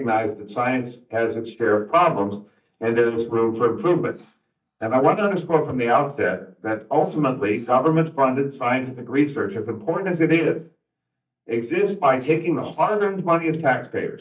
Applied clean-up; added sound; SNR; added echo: neural mask model DeepFilterNet 3.